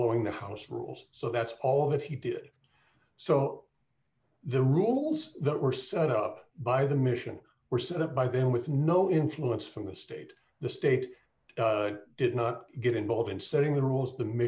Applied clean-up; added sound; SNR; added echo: none; none; none; none.